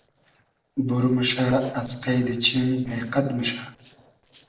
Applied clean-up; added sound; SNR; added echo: neural separator model SepFormer DNS4.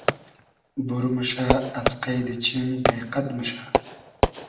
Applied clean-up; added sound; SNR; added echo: none; Fireworks; 0 dB; reverberation time 0.7 s.